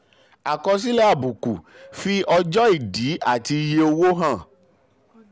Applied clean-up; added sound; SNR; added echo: none; none; none; none.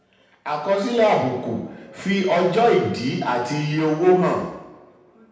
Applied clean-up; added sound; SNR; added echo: none; none; none; reverberation time 0.9 s.